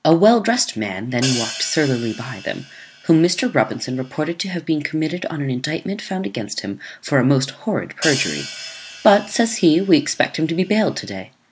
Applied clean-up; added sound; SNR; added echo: none; Hi-hat; 12 dB; none.